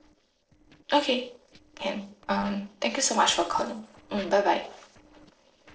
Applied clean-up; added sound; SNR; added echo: neural separator model SepFormer DNS4.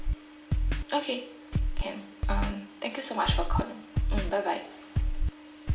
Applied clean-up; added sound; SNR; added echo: none; Scratching (performance technique); -4 dB; reverberation time 1.1 s.